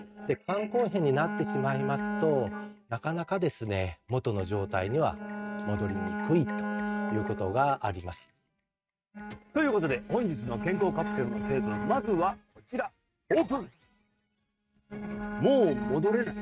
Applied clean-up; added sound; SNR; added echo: neural mask model RNNoise.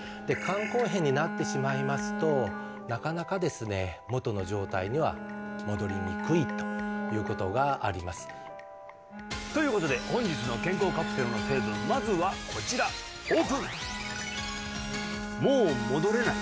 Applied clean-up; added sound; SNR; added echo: none; Bowed string instrument; 6 dB; none.